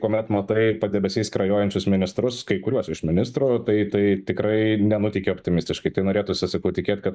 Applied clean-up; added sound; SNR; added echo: neural mask model DeepFilterNet 3.